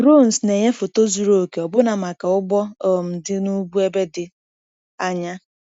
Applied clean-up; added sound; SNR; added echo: none; none; none; none.